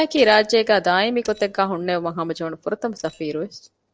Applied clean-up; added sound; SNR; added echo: neural separator model SepFormer DNS4.